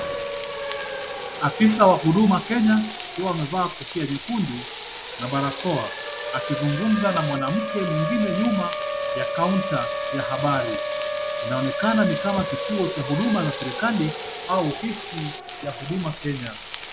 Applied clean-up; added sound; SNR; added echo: none; Frying (food) + Siren; 6 dB; none.